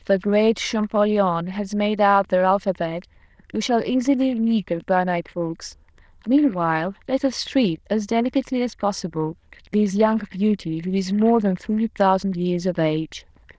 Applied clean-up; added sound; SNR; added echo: neural diffusion model UNIVERSE++.